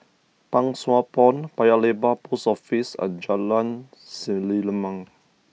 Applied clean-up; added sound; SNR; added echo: none; none; none; none.